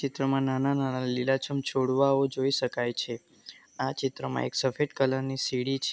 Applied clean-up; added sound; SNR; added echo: none; none; none; none.